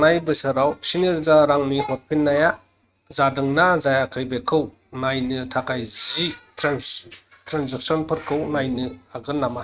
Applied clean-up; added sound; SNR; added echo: neural mask model RNNoise.